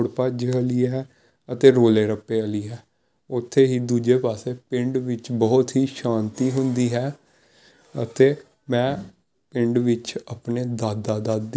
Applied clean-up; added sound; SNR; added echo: none; none; none; none.